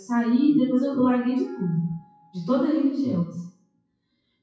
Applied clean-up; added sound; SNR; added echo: classical method WPE with log-MMSE.